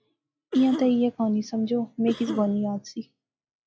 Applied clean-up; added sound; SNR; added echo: classical method log-MMSE.